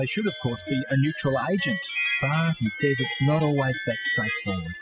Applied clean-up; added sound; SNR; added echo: classical method spectral subtraction.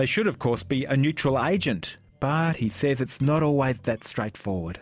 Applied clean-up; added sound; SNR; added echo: none; none; none; none.